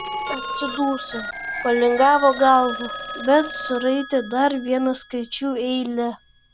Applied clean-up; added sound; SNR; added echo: none; Telephone; 10 dB; none.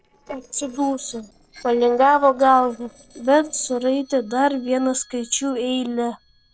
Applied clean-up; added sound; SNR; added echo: neural separator model SepFormer DNS4.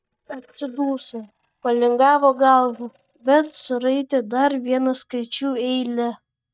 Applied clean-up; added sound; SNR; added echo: neural mask model DeepFilterNet 3.